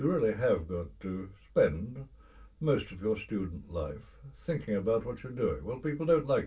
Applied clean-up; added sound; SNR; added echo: none; none; none; reverberation time 0.1 s.